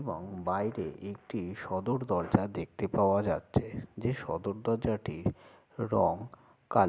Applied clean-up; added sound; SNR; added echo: none; none; none; none.